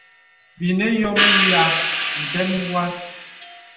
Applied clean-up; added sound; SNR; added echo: none; Crash cymbal / Hi-hat; -3 dB; reverberation time 0.8 s.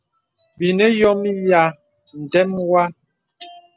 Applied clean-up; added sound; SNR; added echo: none; none; none; none.